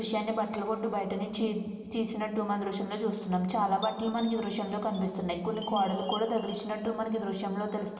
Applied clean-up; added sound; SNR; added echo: none; Chime; 15 dB; reverberation time 2.4 s.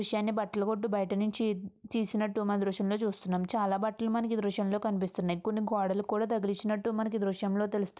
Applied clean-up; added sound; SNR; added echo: none; none; none; none.